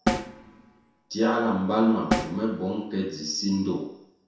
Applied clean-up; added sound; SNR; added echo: none; Snare drum; 6 dB; reverberation time 0.7 s.